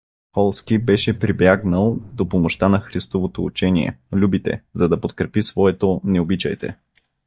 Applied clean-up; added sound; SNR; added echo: neural mask model DeepFilterNet 3.